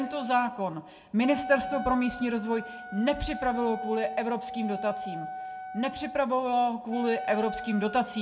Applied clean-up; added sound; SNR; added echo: none; Wind instrument, woodwind instrument; 10 dB; reverberation time 0.2 s.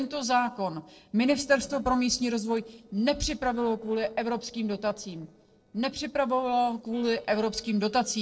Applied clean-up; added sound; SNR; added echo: neural separator model SepFormer DNS4.